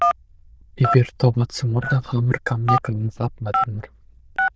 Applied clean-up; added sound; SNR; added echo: neural diffusion model UNIVERSE++.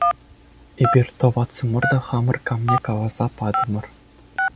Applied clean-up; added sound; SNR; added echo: none; Telephone; 4 dB; none.